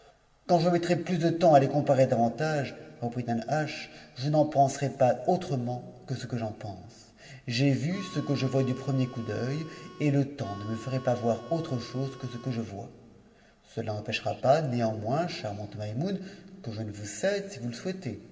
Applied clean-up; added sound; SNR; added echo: none; Harmonica; 19 dB; reverberation time 1.8 s.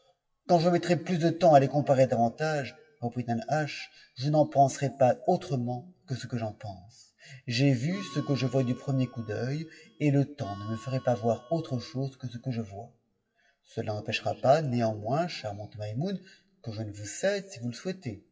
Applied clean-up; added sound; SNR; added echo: classical method WPE with log-MMSE.